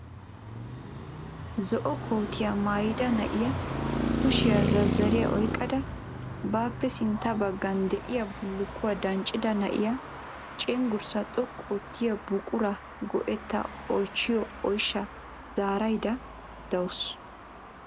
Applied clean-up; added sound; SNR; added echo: none; Traffic noise, roadway noise; 4 dB; none.